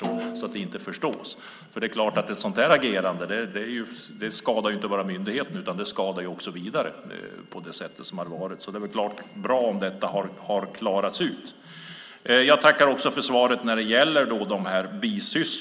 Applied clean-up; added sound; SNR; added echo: none; Snare drum; 11 dB; none.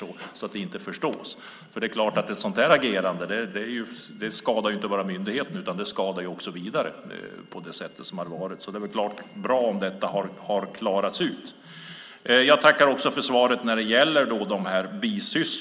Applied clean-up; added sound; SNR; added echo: none; none; none; none.